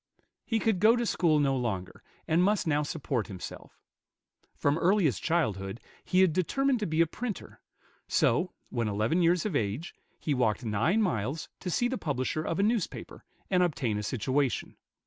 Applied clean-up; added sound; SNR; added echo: none; none; none; none.